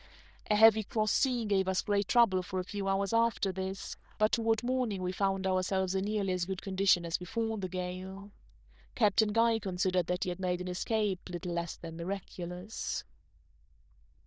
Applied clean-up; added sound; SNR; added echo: neural diffusion model UNIVERSE++.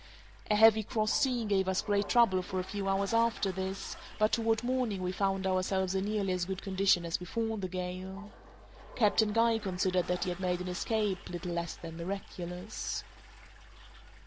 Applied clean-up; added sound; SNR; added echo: none; Toilet flush; 20 dB; none.